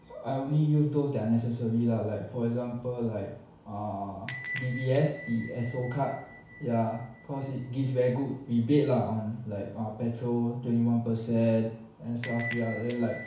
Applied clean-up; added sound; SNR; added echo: none; Door / Bell; 6 dB; reverberation time 0.6 s.